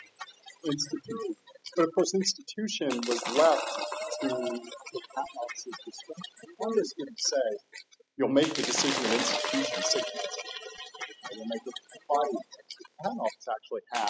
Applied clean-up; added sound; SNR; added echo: classical method spectral subtraction.